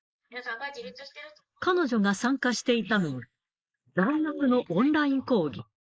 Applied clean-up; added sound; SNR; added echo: neural mask model Resemble Enhance denoiser.